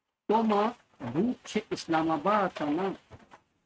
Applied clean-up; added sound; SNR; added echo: neural mask model RNNoise.